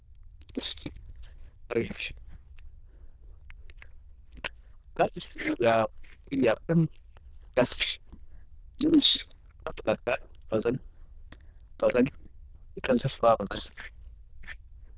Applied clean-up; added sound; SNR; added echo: neural diffusion model UNIVERSE++.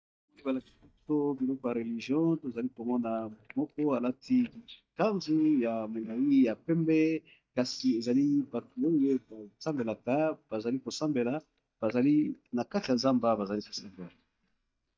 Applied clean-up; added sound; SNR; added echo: neural mask model DeepFilterNet 3.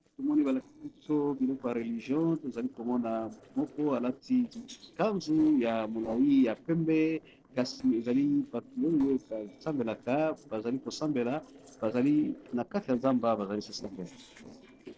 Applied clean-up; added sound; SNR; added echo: neural separator model SepFormer DNS4.